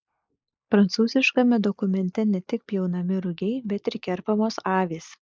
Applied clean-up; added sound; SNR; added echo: neural mask model Resemble Enhance denoiser.